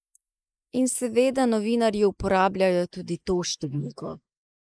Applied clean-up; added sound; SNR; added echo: neural mask model Resemble Enhance denoiser.